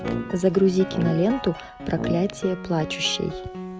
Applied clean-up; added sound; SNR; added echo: none; Brass instrument + Piano; 8 dB; none.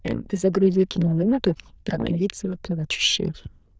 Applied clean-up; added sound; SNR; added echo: neural diffusion model UNIVERSE++.